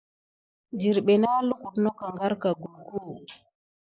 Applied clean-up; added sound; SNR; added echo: neural mask model Resemble Enhance denoiser.